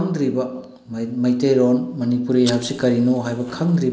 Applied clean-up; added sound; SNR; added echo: none; Fire; 18 dB; none.